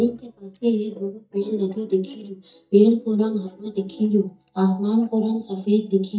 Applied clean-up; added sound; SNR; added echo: neural mask model DeepFilterNet 3.